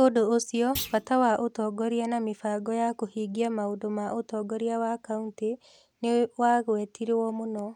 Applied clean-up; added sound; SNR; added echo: none; Thump, thud; 13 dB; none.